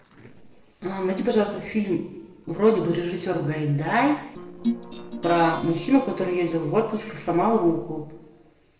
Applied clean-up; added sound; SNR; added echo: neural separator model SepFormer DNS4.